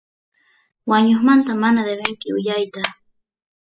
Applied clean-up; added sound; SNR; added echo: classical method spectral subtraction.